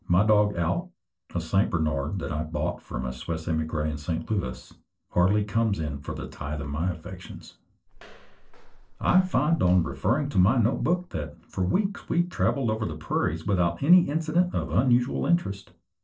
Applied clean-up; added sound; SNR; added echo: neural separator model SepFormer DNS4.